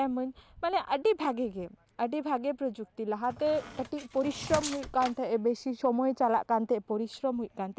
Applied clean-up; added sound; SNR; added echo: none; Squeak; 11 dB; none.